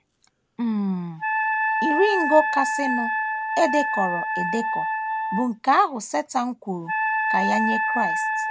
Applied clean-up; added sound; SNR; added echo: none; Wind instrument, woodwind instrument; 0 dB; none.